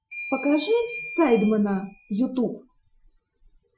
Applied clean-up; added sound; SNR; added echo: classical method Wiener filter.